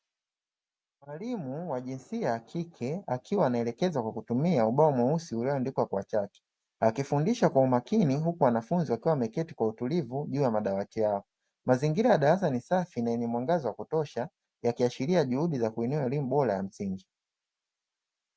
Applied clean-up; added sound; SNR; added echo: none; none; none; none.